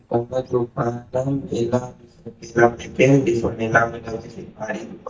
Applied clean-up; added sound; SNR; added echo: neural mask model DeepFilterNet 3.